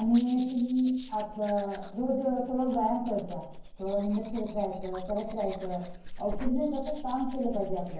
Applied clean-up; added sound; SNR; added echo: none; Domestic sounds, home sounds; 9 dB; reverberation time 0.9 s.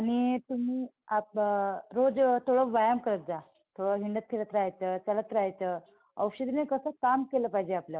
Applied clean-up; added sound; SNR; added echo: none; none; none; none.